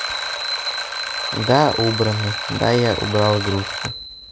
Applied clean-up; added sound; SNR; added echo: none; Alarm; 5 dB; none.